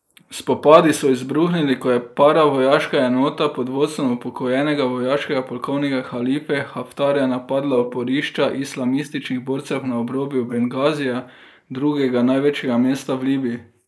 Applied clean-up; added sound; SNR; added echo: neural mask model Resemble Enhance denoiser.